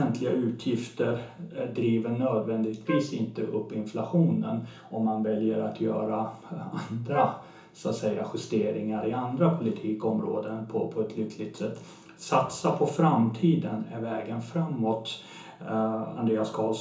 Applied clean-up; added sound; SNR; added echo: none; Wind instrument, woodwind instrument; 7 dB; reverberation time 0.7 s.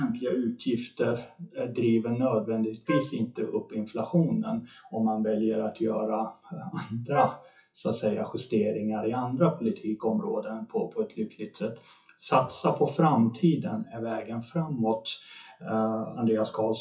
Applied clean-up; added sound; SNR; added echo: classical method WPE with log-MMSE.